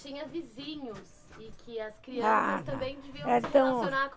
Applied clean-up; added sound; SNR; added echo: none; Zipper (clothing); 16 dB; none.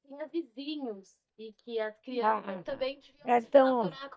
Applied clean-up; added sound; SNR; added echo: neural mask model DeepFilterNet 3.